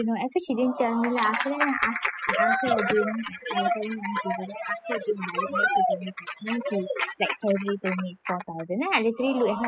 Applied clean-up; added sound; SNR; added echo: classical method spectral subtraction.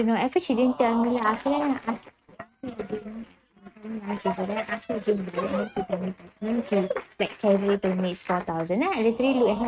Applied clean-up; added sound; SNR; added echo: neural mask model RNNoise.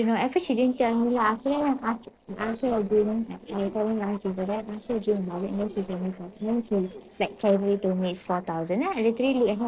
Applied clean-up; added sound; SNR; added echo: neural separator model SepFormer DNS4.